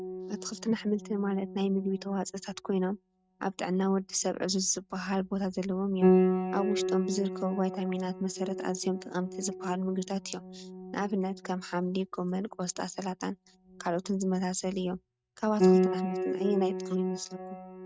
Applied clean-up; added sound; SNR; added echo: neural mask model RNNoise.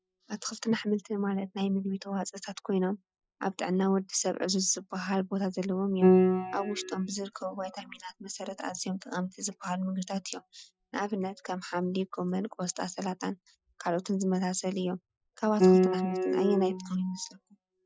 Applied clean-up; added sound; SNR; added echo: classical method Wiener filter.